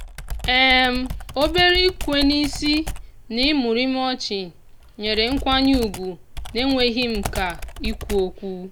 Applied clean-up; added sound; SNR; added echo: none; Computer keyboard; 9 dB; none.